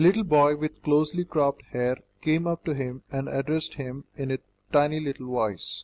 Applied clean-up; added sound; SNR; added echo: none; none; none; none.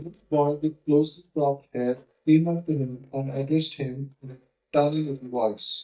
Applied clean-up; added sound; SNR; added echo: neural mask model DeepFilterNet 3.